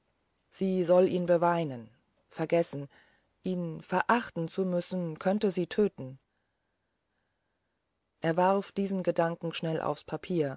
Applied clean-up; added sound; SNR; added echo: none; none; none; none.